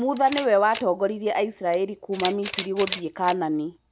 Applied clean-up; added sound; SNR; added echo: none; Camera; 13 dB; none.